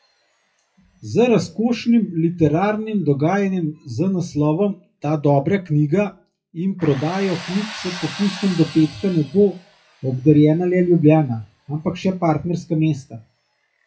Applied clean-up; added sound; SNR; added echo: classical method WPE with log-MMSE.